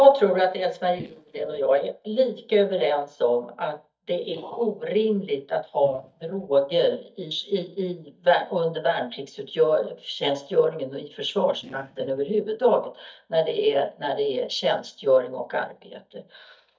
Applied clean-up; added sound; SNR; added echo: neural mask model DeepFilterNet 3.